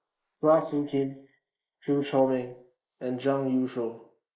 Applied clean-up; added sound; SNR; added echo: neural mask model Resemble Enhance denoiser.